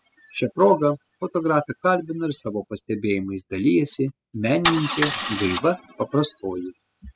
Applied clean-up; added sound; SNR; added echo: classical method spectral subtraction.